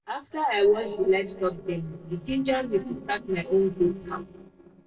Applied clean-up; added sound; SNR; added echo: neural separator model SepFormer DNS4.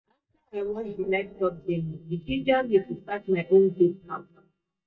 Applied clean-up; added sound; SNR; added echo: neural mask model DeepFilterNet 3.